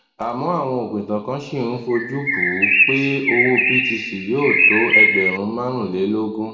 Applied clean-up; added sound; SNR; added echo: none; Bird; -4 dB; reverberation time 0.8 s.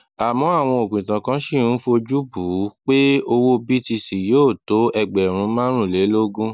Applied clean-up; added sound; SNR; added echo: none; none; none; none.